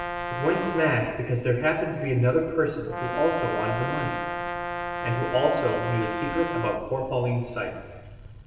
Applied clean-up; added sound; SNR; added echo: none; Brass instrument; 7 dB; reverberation time 1.3 s.